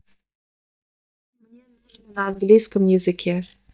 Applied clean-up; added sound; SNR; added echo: neural mask model DeepFilterNet 3.